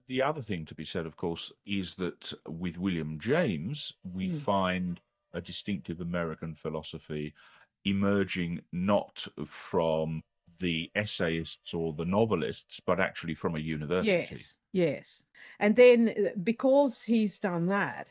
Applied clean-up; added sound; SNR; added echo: neural mask model DeepFilterNet 3.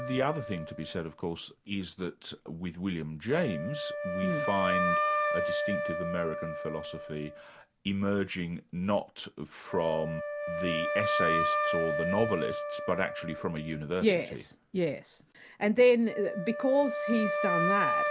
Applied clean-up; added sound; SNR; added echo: none; Wind instrument, woodwind instrument; 2 dB; none.